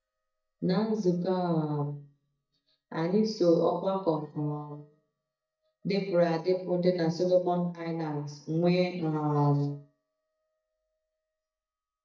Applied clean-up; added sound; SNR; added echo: neural mask model DeepFilterNet 3.